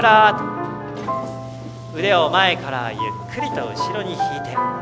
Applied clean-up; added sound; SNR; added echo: none; Sliding door + Drum; 14 dB; none.